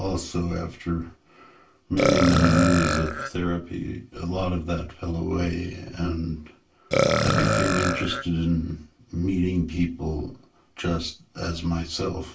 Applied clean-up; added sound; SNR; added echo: none; Burping, eructation; 0 dB; reverberation time 0.2 s.